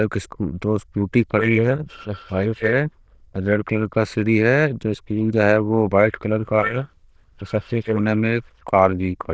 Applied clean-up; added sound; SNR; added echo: neural diffusion model UNIVERSE++.